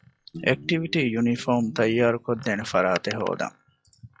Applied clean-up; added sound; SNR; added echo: classical method log-MMSE.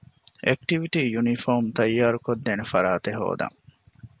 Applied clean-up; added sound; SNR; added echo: none; none; none; none.